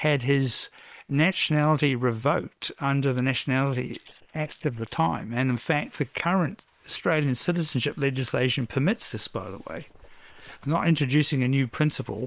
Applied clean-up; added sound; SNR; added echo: neural separator model SepFormer WHAM!.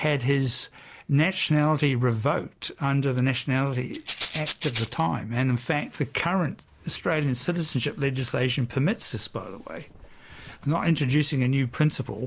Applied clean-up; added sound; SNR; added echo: none; Rattle (instrument); 11 dB; none.